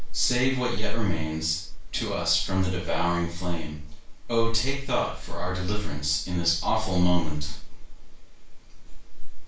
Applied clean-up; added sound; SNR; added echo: none; none; none; reverberation time 0.4 s.